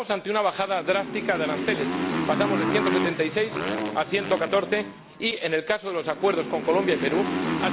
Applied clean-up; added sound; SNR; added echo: none; Motorcycle; 3 dB; none.